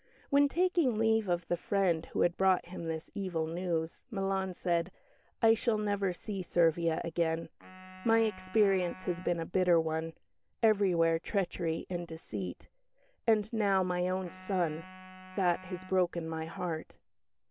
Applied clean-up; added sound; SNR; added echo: none; Wind instrument, woodwind instrument; 20 dB; none.